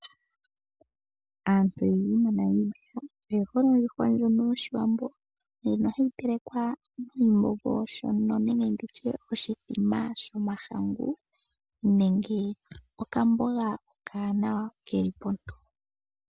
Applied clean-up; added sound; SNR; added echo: none; none; none; none.